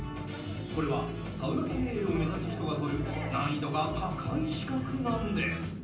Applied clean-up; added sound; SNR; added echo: none; none; none; reverberation time 0.6 s.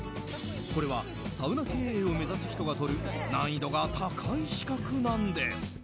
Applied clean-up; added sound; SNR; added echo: none; none; none; none.